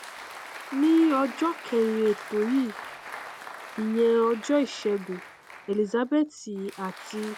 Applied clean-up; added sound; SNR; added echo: none; Applause; 15 dB; none.